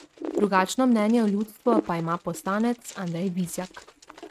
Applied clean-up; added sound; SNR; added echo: neural mask model RNNoise.